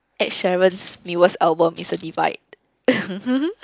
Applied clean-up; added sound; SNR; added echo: neural mask model Resemble Enhance denoiser.